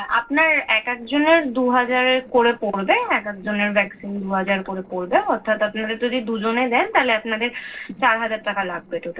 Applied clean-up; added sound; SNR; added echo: neural separator model SepFormer DNS4.